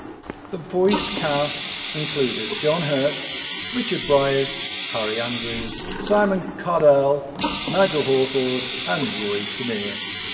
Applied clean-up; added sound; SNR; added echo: none; Water tap, faucet; -2 dB; reverberation time 1.2 s.